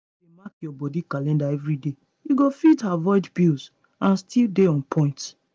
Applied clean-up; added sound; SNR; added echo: none; none; none; none.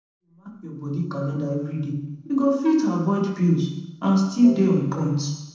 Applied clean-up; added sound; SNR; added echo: neural separator model SepFormer DNS4.